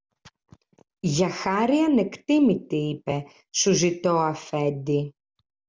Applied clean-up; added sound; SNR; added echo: none; none; none; none.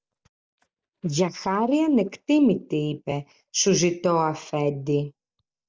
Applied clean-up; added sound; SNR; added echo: neural mask model DeepFilterNet 3.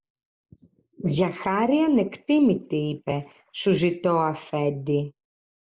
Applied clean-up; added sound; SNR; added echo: neural mask model Resemble Enhance denoiser.